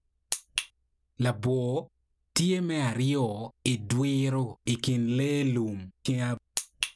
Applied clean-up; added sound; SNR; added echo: none; none; none; none.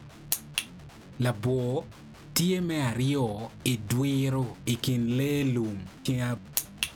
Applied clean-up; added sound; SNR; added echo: none; Guitar; 18 dB; none.